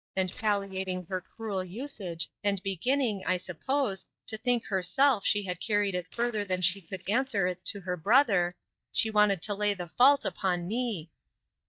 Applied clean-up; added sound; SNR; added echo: neural mask model DeepFilterNet 3.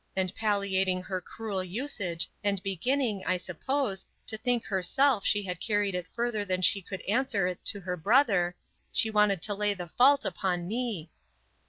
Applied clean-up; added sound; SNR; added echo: none; none; none; none.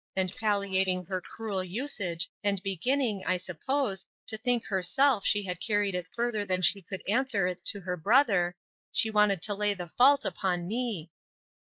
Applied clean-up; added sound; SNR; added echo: neural mask model Resemble Enhance denoiser.